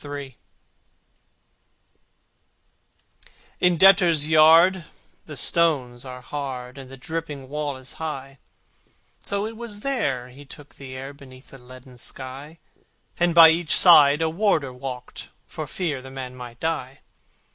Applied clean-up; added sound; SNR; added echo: none; none; none; none.